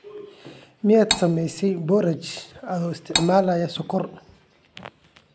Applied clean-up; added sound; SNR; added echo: none; Cutlery, silverware; 3 dB; none.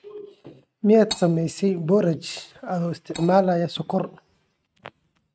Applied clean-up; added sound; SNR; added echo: neural mask model RNNoise.